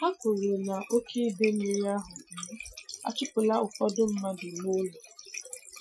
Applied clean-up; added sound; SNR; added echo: classical method Wiener filter.